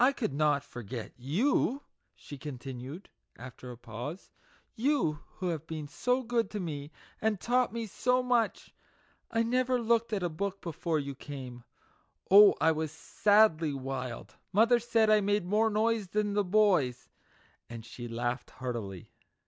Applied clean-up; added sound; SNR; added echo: none; none; none; none.